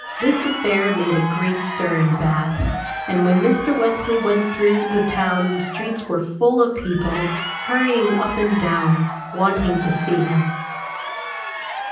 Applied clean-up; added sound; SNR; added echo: none; Crowd; 8 dB; reverberation time 0.6 s.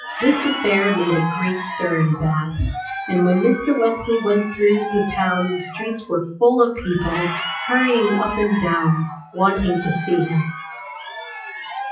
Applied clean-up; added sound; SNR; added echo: classical method WPE with log-MMSE.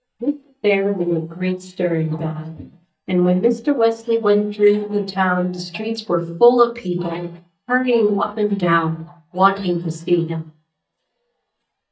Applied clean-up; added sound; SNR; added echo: neural mask model DeepFilterNet 3.